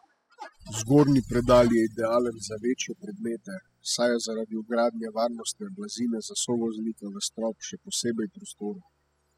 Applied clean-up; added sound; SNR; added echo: classical method spectral subtraction.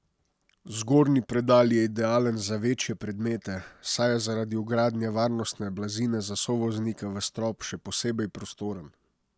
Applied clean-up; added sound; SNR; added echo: none; none; none; none.